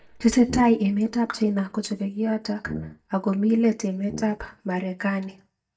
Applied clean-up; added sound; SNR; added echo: neural mask model DeepFilterNet 3.